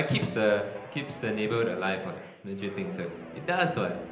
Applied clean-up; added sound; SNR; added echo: none; Guitar; 15 dB; reverberation time 0.9 s.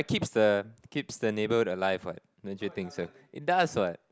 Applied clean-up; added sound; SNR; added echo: none; none; none; none.